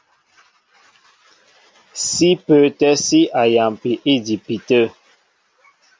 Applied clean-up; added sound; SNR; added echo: none; none; none; none.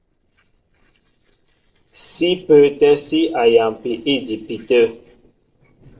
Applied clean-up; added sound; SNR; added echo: neural separator model SepFormer DNS4.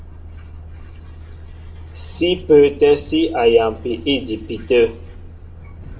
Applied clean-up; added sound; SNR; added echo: none; Truck; 16 dB; reverberation time 0.4 s.